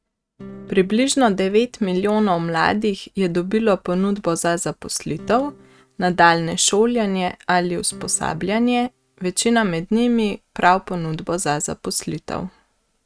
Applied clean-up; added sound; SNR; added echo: neural mask model RNNoise.